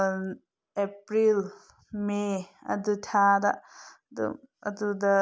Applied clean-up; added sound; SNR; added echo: none; none; none; none.